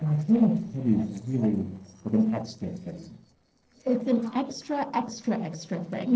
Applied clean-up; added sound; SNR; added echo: neural separator model SepFormer DNS4.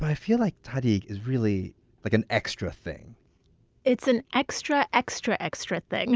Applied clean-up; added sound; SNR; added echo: none; none; none; none.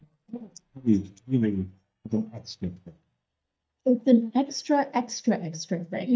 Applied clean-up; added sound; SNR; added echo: neural mask model DeepFilterNet 3.